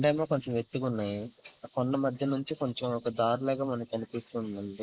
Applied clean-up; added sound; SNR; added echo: neural mask model Resemble Enhance denoiser.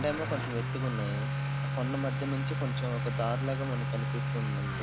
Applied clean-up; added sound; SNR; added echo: none; Accelerating, revving, vroom / Motor vehicle (road); -4 dB; none.